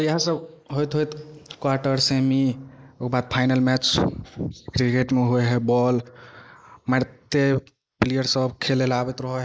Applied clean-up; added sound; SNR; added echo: neural mask model Resemble Enhance denoiser.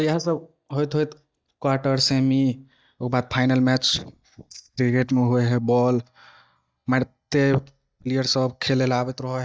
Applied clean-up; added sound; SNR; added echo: neural mask model DeepFilterNet 3.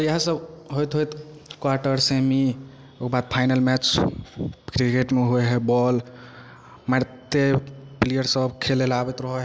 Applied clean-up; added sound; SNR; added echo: none; none; none; none.